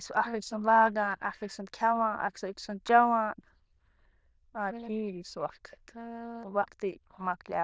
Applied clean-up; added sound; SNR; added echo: neural diffusion model UNIVERSE++.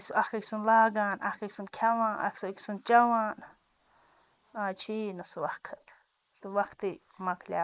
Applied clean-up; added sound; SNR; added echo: neural mask model Resemble Enhance denoiser.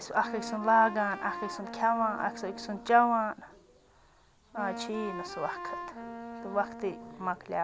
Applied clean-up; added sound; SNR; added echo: none; Wind instrument, woodwind instrument; 10 dB; none.